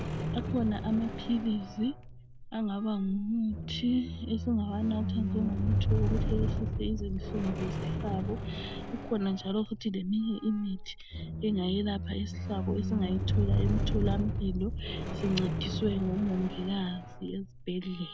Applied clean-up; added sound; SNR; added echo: none; Squeak; 1 dB; none.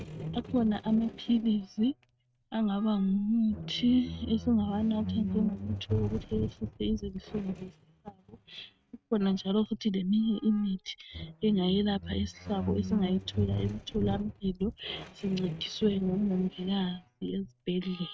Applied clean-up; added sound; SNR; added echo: neural mask model RNNoise.